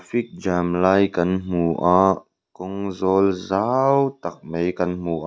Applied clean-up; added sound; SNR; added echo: none; none; none; none.